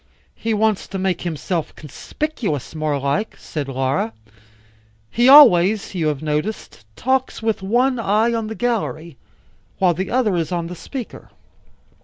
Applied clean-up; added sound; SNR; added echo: none; none; none; none.